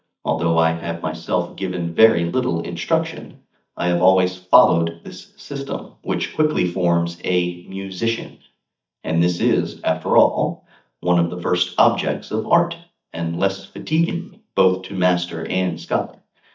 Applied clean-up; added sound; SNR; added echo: neural mask model DeepFilterNet 3.